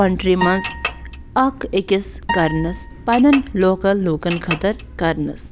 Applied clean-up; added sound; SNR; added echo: none; Chink, clink + Acoustic guitar; 10 dB; none.